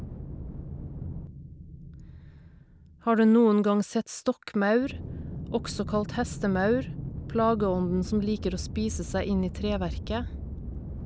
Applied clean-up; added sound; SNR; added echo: none; Aircraft; 9 dB; none.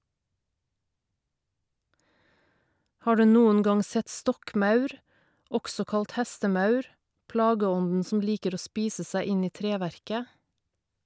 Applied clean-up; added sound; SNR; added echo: none; none; none; none.